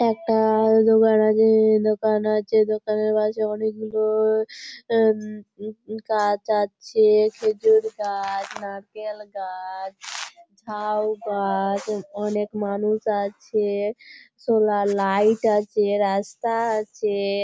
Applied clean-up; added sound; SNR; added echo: none; none; none; none.